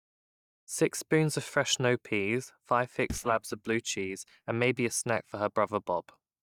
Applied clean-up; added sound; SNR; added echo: neural mask model DeepFilterNet 3.